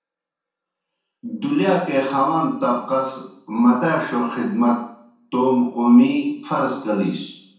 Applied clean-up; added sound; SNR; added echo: none; none; none; reverberation time 0.7 s.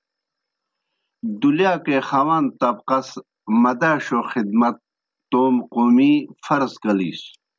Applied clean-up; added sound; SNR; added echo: none; none; none; none.